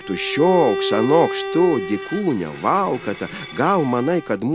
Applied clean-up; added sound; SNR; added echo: none; Bowed string instrument; 8 dB; none.